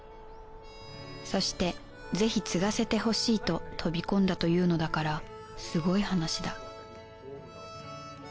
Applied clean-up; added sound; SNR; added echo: none; Wind instrument, woodwind instrument; 19 dB; none.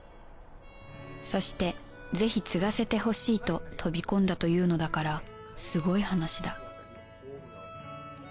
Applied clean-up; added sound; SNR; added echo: none; none; none; none.